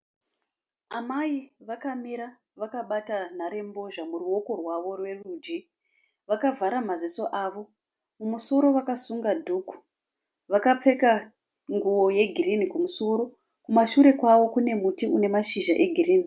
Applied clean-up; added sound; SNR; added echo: none; none; none; none.